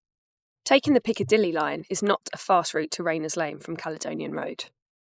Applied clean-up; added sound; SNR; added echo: neural mask model Resemble Enhance denoiser.